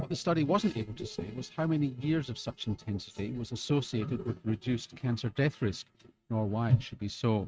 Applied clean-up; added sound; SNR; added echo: neural mask model RNNoise.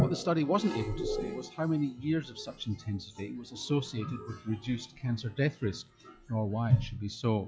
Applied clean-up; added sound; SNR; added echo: classical method log-MMSE.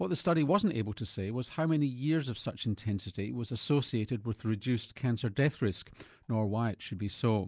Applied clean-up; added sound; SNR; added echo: none; none; none; none.